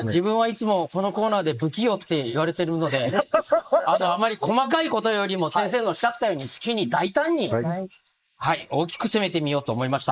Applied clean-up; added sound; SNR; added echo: neural mask model Resemble Enhance denoiser.